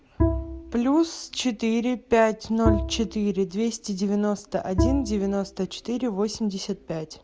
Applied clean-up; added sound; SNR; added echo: none; Bowed string instrument; 5 dB; none.